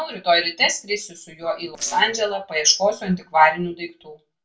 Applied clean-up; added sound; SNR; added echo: neural separator model SepFormer DNS4.